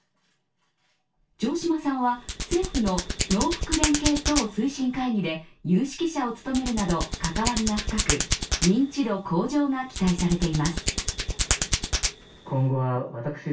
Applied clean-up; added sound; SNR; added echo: none; Hands; 3 dB; reverberation time 0.2 s.